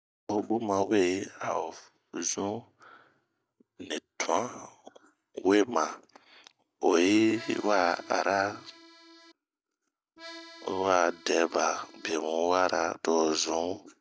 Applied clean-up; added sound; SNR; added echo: none; Accordion; 20 dB; none.